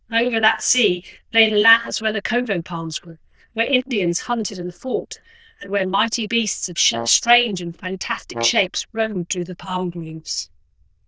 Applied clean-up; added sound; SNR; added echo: neural diffusion model UNIVERSE++.